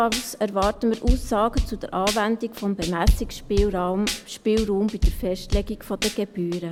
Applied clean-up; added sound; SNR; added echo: none; Drum / Drum kit; 2 dB; none.